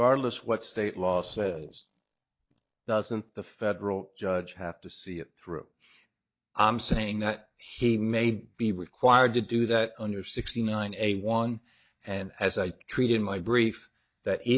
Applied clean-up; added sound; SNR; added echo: neural mask model DeepFilterNet 3.